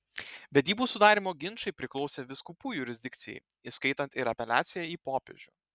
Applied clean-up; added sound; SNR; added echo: none; none; none; none.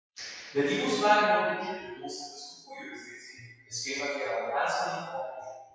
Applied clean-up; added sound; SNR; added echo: classical method WPE with log-MMSE.